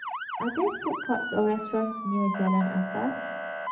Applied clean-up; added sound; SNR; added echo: none; Motor vehicle (road) / Siren; 5 dB; reverberation time 1.4 s.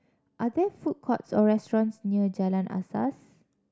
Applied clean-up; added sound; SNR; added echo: none; none; none; none.